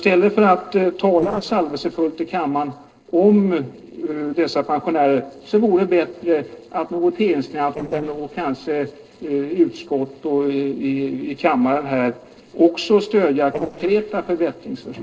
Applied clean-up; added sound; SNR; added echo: neural separator model SepFormer DNS4.